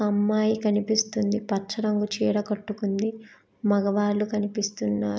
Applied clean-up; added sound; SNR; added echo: none; none; none; none.